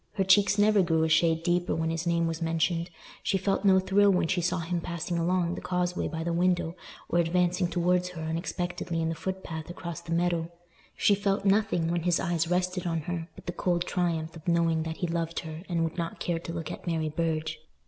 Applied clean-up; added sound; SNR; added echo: none; none; none; none.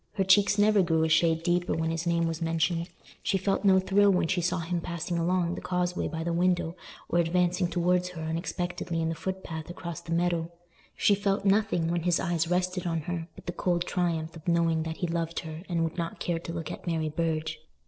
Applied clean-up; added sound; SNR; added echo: neural separator model SepFormer DNS4.